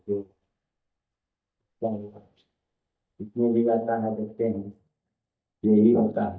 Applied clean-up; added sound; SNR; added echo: neural mask model DeepFilterNet 3.